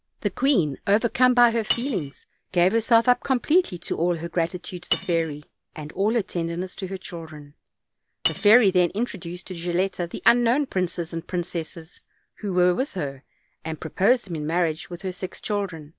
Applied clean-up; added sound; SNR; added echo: none; Cutlery, silverware; 10 dB; none.